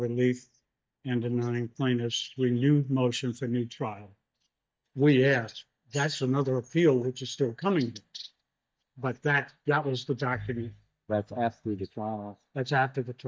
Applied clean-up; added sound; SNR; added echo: neural mask model DeepFilterNet 3.